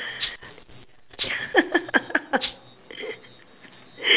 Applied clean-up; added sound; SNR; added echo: none; Rattle (instrument); 7 dB; none.